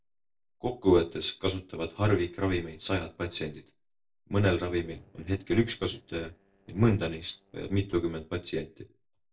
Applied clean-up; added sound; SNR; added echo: neural separator model SepFormer DNS4.